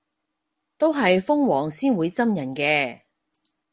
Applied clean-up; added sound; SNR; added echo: none; none; none; none.